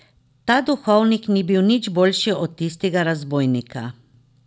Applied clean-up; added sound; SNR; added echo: none; none; none; none.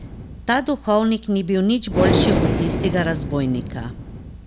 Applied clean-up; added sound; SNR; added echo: none; Breathing; 2 dB; none.